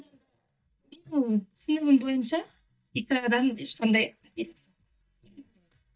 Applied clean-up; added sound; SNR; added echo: neural mask model DeepFilterNet 3.